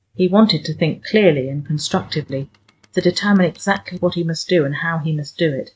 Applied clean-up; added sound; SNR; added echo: neural mask model RNNoise.